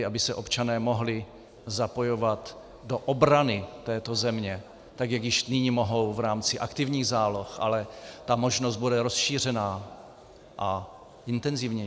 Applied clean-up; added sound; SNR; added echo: none; none; none; none.